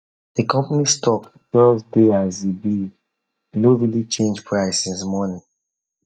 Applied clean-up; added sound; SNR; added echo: neural mask model DeepFilterNet 3.